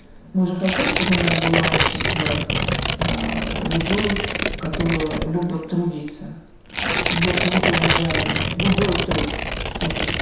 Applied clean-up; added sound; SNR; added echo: none; Tearing; -1 dB; reverberation time 0.7 s.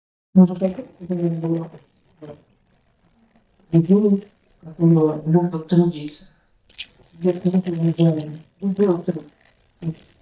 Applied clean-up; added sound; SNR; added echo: neural mask model DeepFilterNet 3.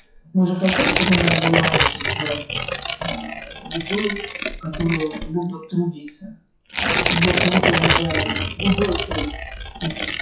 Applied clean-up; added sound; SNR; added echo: classical method WPE with log-MMSE.